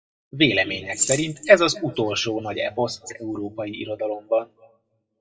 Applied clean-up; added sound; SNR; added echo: classical method WPE with log-MMSE.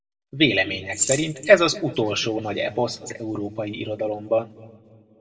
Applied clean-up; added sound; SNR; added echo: none; Rattle / Keys jangling; 8 dB; reverberation time 2.2 s.